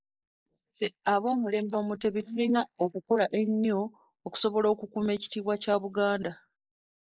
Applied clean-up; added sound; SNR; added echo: neural mask model Resemble Enhance denoiser.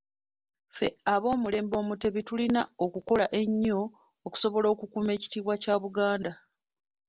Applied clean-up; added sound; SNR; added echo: none; none; none; none.